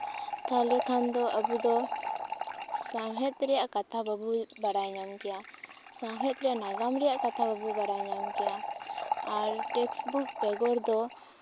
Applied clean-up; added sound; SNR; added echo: none; Fill (with liquid) / Trickle, dribble; 5 dB; none.